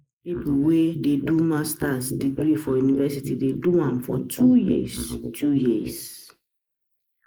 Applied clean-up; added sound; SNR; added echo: neural mask model Resemble Enhance denoiser.